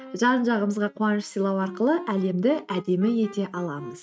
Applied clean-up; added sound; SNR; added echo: neural mask model RNNoise.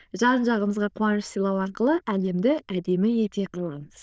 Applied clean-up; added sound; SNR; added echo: neural diffusion model UNIVERSE++.